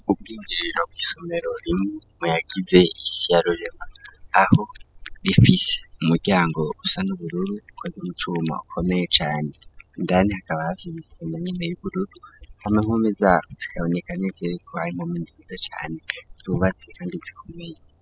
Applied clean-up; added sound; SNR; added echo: classical method spectral subtraction.